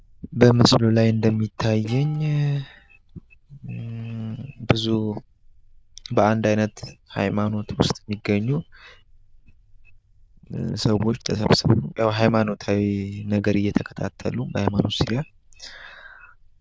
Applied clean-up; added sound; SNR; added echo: neural diffusion model UNIVERSE++.